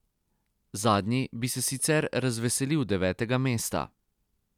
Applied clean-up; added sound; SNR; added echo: none; none; none; none.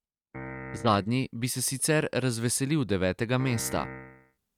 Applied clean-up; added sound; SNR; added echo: neural mask model RNNoise.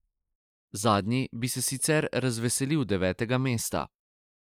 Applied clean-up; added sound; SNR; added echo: neural mask model Resemble Enhance denoiser.